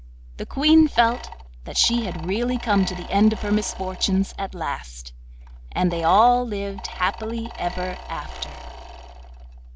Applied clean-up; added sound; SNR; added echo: none; Mechanisms; 17 dB; none.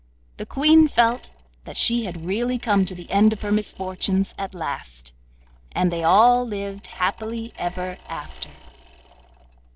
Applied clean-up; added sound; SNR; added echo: neural separator model SepFormer DNS4.